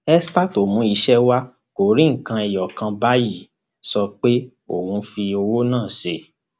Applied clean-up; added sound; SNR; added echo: none; none; none; none.